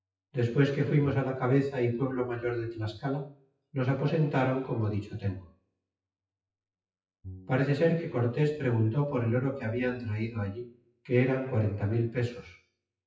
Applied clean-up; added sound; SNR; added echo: classical method WPE with log-MMSE.